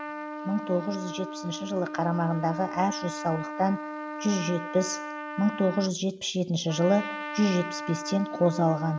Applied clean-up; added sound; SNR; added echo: none; Trumpet; 9 dB; none.